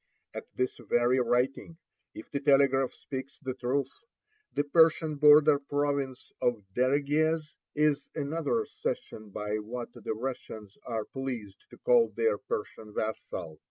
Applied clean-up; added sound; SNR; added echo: none; none; none; none.